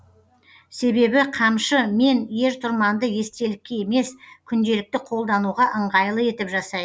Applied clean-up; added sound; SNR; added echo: none; none; none; none.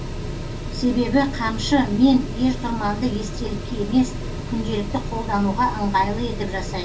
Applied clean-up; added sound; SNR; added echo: none; Mechanical fan; 6 dB; reverberation time 0.2 s.